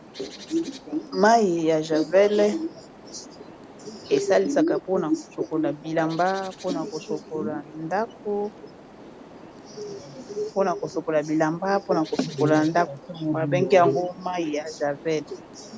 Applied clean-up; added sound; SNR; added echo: none; Bird; 20 dB; none.